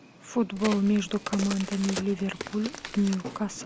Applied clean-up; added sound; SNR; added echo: none; Crack; 11 dB; none.